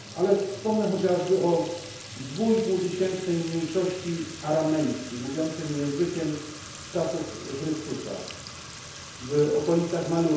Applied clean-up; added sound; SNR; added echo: none; Fill (with liquid) / Trickle, dribble / Sink (filling or washing); 14 dB; reverberation time 1.0 s.